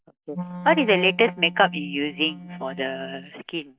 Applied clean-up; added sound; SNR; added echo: neural mask model DeepFilterNet 3.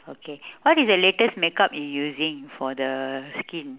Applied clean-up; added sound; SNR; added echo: none; none; none; none.